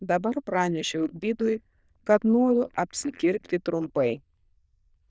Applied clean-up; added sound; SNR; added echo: neural diffusion model UNIVERSE++.